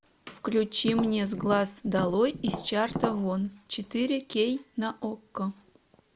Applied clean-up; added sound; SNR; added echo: none; Tap; 7 dB; none.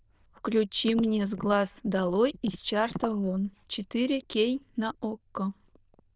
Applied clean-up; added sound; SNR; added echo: neural diffusion model UNIVERSE++.